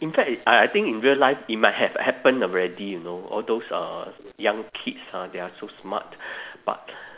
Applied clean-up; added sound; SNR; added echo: none; none; none; none.